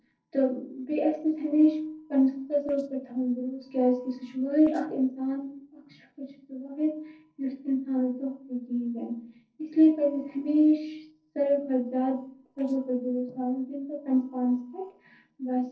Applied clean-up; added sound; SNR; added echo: neural separator model SepFormer DNS4.